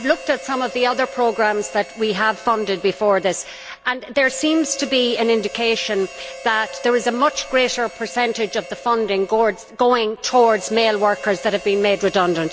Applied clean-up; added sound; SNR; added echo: none; Harmonica; 16 dB; none.